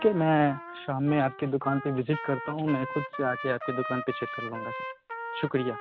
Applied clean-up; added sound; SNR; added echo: none; Trumpet; 10 dB; none.